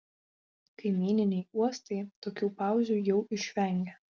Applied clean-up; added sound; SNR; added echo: none; none; none; none.